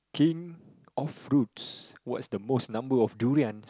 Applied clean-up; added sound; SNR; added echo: none; none; none; none.